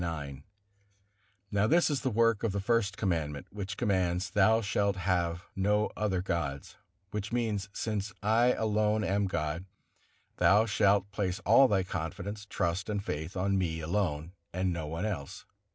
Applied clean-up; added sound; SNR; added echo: none; none; none; none.